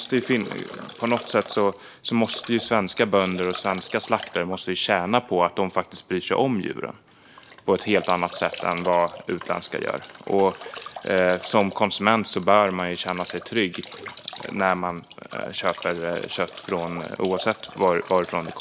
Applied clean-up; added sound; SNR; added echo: none; Drip / Trickle, dribble / Bathtub (filling or washing); 17 dB; none.